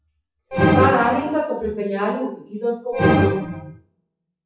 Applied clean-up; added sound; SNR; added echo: classical method WPE with log-MMSE.